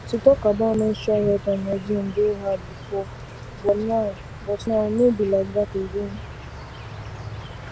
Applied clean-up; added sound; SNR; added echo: none; Insect; 13 dB; none.